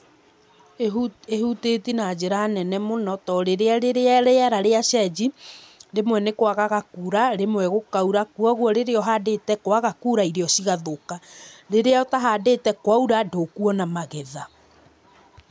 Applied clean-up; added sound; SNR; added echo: none; none; none; none.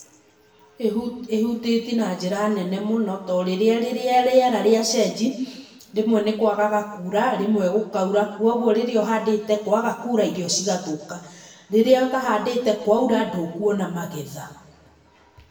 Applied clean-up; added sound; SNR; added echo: none; none; none; reverberation time 0.9 s.